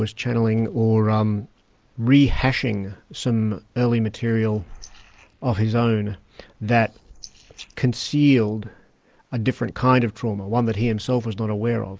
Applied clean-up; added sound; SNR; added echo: neural mask model Resemble Enhance denoiser.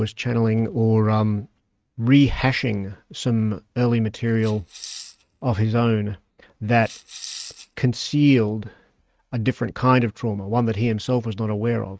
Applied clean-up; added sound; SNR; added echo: neural mask model RNNoise.